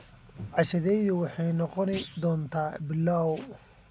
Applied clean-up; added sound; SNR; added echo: none; Thump, thud; 16 dB; none.